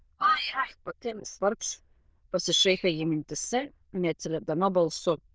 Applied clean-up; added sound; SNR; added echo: neural diffusion model UNIVERSE++.